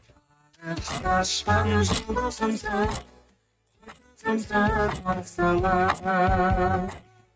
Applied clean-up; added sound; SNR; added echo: neural mask model RNNoise.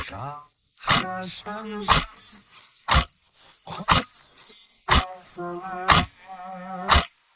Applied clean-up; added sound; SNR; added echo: neural mask model Resemble Enhance denoiser.